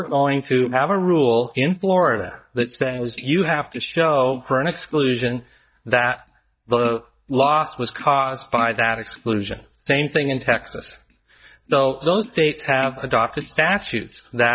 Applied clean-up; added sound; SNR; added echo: neural mask model DeepFilterNet 3.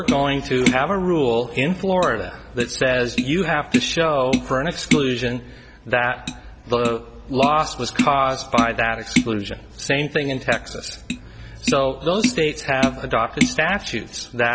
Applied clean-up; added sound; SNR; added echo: none; Tap; 5 dB; none.